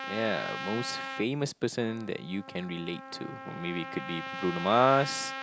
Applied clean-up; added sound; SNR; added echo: none; Trumpet; 9 dB; none.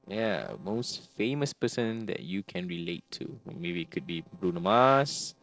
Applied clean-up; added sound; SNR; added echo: neural separator model SepFormer DNS4.